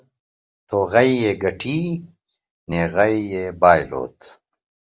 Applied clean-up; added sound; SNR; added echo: none; none; none; none.